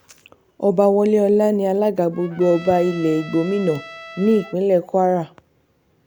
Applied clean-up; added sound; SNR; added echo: none; Trumpet; 19 dB; none.